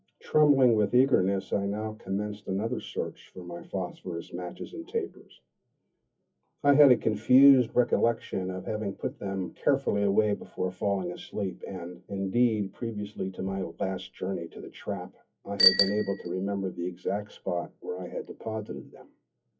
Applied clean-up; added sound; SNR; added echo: classical method WPE with log-MMSE.